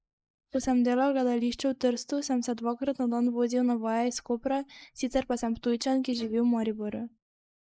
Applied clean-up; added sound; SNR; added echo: neural mask model Resemble Enhance denoiser.